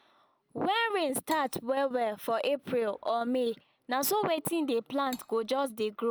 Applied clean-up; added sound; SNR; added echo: none; Cutlery, silverware; 19 dB; none.